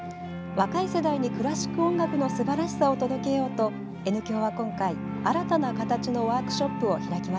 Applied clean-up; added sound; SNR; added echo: none; Bowed string instrument; 6 dB; none.